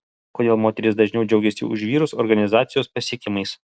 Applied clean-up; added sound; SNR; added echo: none; none; none; none.